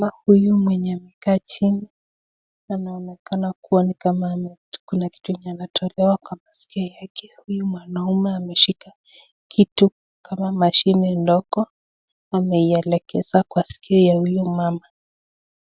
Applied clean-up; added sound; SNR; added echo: none; none; none; none.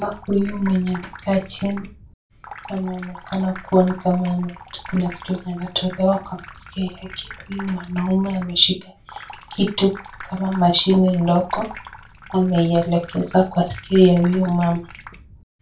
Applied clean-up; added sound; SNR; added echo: none; Sink (filling or washing) / Water tap, faucet; 18 dB; reverberation time 0.3 s.